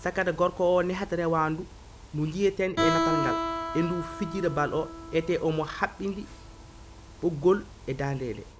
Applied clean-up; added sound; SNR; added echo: none; Guitar; 6 dB; none.